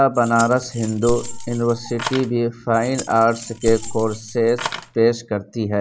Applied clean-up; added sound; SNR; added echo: none; Keys jangling; 10 dB; none.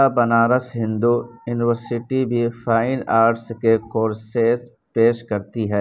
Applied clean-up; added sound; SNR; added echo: none; none; none; none.